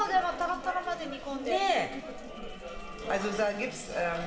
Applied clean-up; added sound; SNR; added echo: none; Thunder; 16 dB; reverberation time 0.8 s.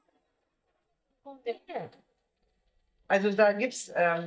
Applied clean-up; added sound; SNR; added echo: neural mask model DeepFilterNet 3.